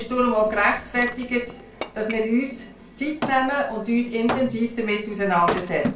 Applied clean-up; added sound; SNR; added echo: none; Wood; 10 dB; reverberation time 0.2 s.